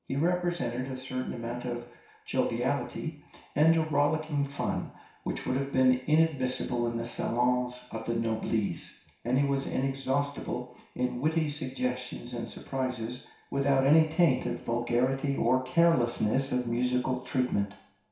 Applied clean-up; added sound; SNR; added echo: none; none; none; reverberation time 0.6 s.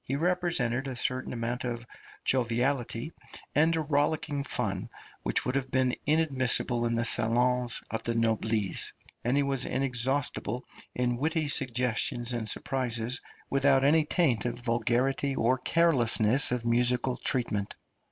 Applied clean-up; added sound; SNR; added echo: none; none; none; none.